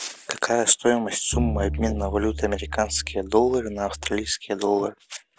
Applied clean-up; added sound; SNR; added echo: none; Bowed string instrument; 6 dB; none.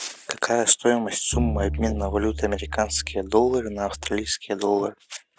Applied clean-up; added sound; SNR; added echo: neural mask model RNNoise.